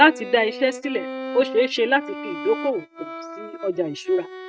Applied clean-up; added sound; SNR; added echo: neural mask model RNNoise.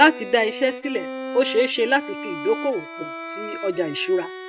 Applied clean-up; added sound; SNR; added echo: none; Bowed string instrument; 10 dB; none.